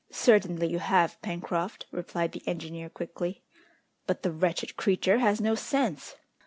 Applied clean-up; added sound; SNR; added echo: none; none; none; none.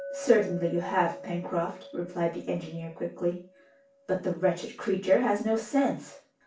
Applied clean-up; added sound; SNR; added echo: none; Chink, clink; 16 dB; reverberation time 0.3 s.